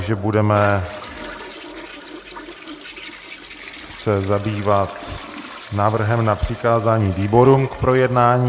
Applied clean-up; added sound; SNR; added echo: none; Toilet flush; 18 dB; none.